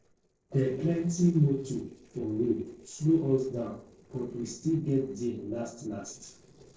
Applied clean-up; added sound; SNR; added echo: neural separator model SepFormer DNS4.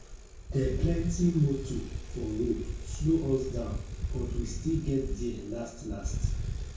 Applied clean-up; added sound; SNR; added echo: none; Bicycle; 3 dB; reverberation time 0.6 s.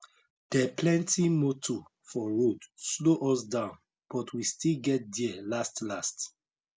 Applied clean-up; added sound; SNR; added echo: none; none; none; none.